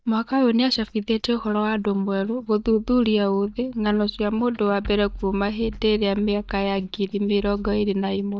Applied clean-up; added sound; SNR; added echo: neural mask model DeepFilterNet 3.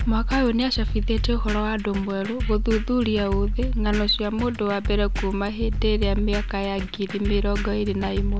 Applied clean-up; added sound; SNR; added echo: none; Drum kit; 1 dB; none.